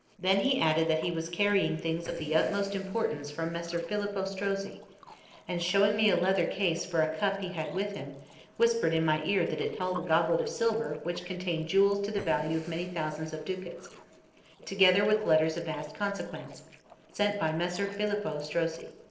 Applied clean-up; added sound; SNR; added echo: neural separator model SepFormer DNS4.